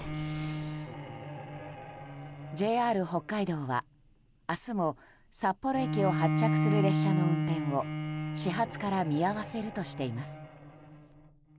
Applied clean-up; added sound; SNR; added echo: none; Bowed string instrument; 1 dB; none.